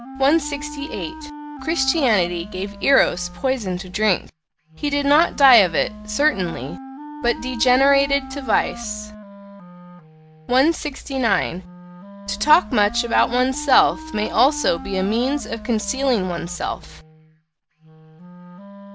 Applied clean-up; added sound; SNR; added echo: none; Wind instrument, woodwind instrument; 15 dB; none.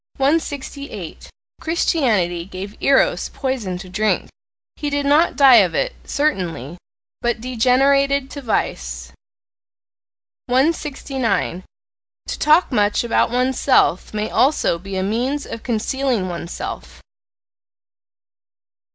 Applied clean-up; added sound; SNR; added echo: none; none; none; none.